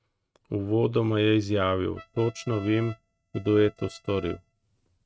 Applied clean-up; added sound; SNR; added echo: neural mask model RNNoise.